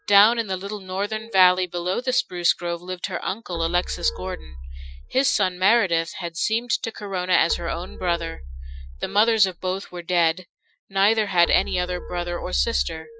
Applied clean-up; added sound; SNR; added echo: classical method Wiener filter.